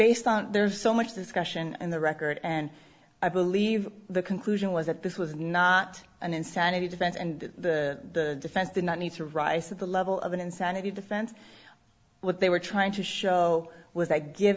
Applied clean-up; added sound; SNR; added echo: none; none; none; none.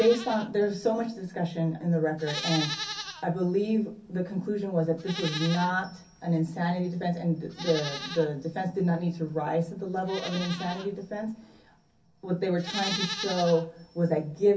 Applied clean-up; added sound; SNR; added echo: none; Livestock, farm animals, working animals; 12 dB; reverberation time 0.3 s.